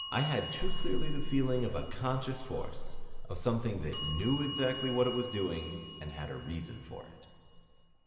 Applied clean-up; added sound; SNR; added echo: none; Bell; 4 dB; reverberation time 2.1 s.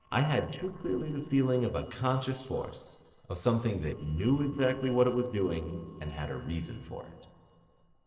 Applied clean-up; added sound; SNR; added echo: neural separator model SepFormer DNS4.